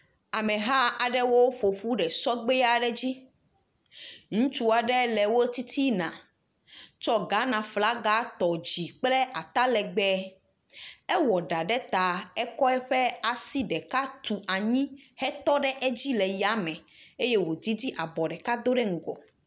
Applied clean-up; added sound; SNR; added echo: none; none; none; none.